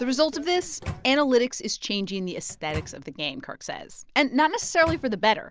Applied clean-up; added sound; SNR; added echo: none; Microwave oven; 13 dB; none.